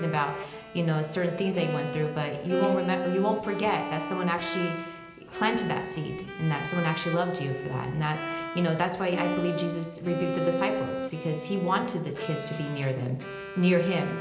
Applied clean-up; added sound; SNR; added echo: none; Bowed string instrument; 6 dB; reverberation time 0.9 s.